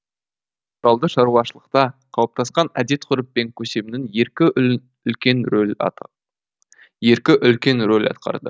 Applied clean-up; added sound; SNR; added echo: none; none; none; none.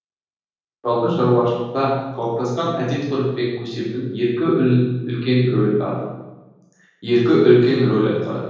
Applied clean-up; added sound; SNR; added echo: none; none; none; reverberation time 1.3 s.